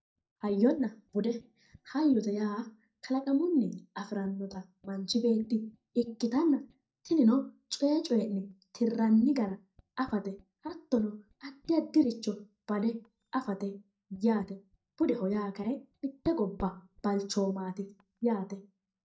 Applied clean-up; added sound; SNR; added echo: neural mask model DeepFilterNet 3.